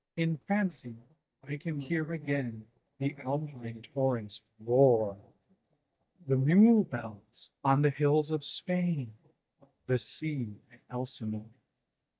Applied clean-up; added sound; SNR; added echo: neural mask model DeepFilterNet 3.